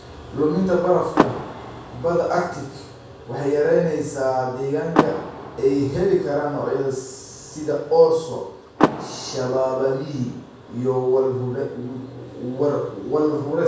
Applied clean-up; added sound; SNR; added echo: none; Car; 7 dB; reverberation time 0.7 s.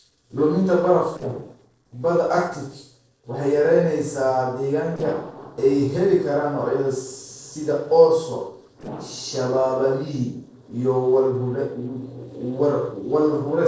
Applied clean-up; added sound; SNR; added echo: neural separator model SepFormer DNS4.